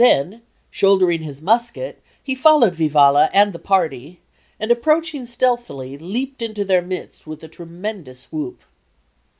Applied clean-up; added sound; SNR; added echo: none; none; none; none.